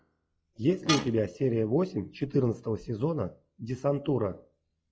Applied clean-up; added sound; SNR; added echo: classical method log-MMSE.